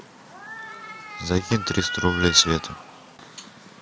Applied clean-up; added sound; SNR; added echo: none; Cat; 8 dB; none.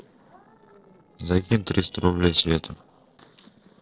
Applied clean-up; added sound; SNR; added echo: neural separator model SepFormer DNS4.